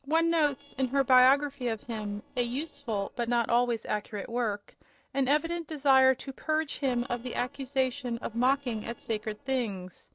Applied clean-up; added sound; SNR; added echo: neural separator model SepFormer DNS4.